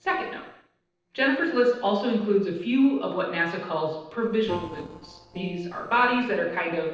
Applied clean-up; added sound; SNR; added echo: neural separator model SepFormer DNS4.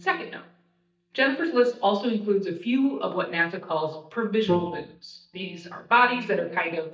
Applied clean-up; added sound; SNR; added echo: neural mask model DeepFilterNet 3.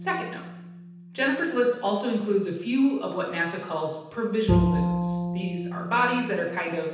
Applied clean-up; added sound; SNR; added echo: none; Bowed string instrument; 4 dB; reverberation time 0.9 s.